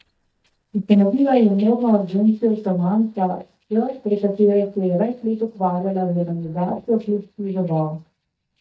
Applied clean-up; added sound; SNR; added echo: neural mask model DeepFilterNet 3.